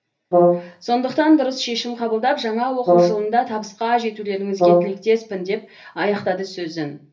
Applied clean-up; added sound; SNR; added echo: none; Brass instrument; 0 dB; reverberation time 0.3 s.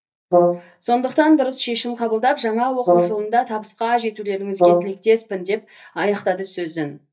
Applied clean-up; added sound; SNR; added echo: neural mask model DeepFilterNet 3.